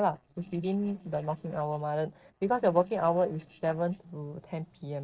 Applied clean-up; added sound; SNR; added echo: neural separator model SepFormer DNS4.